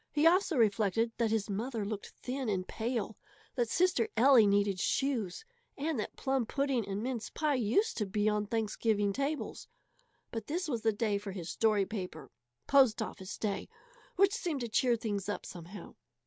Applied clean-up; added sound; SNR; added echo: none; none; none; none.